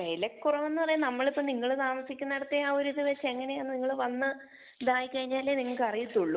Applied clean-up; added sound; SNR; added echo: neural mask model Resemble Enhance denoiser.